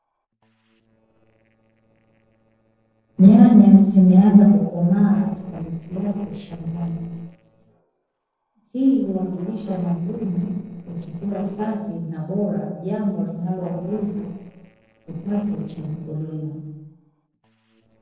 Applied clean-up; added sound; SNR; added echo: neural separator model SepFormer DNS4.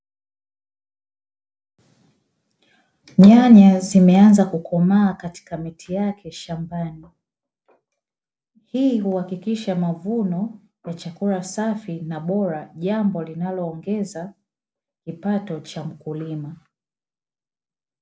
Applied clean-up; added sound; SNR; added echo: none; none; none; none.